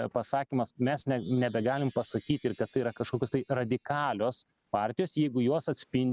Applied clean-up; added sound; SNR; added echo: none; Chime; 14 dB; none.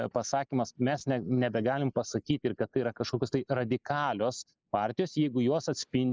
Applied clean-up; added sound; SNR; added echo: neural mask model Resemble Enhance denoiser.